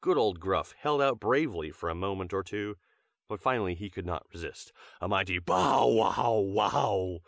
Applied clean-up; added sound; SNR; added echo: none; none; none; none.